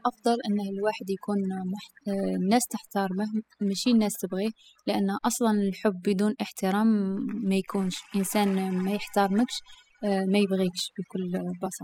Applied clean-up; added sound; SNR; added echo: classical method spectral subtraction.